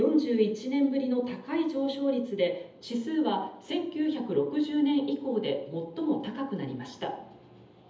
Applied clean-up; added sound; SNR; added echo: none; none; none; reverberation time 0.7 s.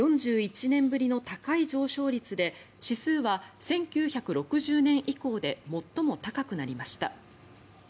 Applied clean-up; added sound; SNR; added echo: none; none; none; none.